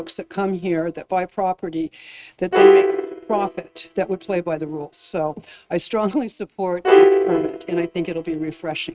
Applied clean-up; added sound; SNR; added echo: neural mask model RNNoise.